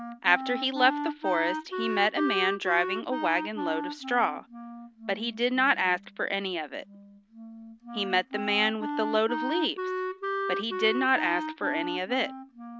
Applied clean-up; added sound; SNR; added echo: none; Wind instrument, woodwind instrument; 5 dB; none.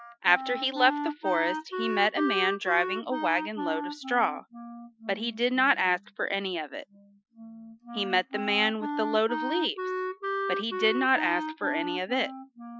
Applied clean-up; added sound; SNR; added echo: classical method Wiener filter.